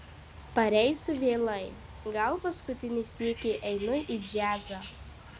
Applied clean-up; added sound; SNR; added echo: none; Bird; 14 dB; none.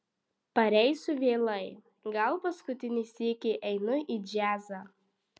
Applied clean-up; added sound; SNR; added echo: none; none; none; none.